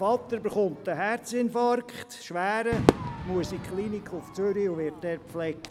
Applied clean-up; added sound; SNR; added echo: none; Crowd / Fireworks; 5 dB; none.